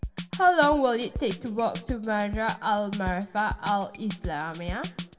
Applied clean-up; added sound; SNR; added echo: none; Drum kit; 10 dB; reverberation time 1.0 s.